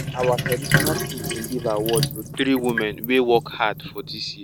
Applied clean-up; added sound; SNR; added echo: none; Sink (filling or washing); 3 dB; none.